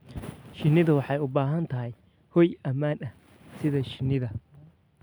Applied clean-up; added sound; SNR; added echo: none; none; none; none.